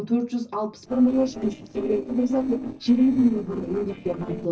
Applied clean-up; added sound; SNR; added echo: neural separator model SepFormer DNS4.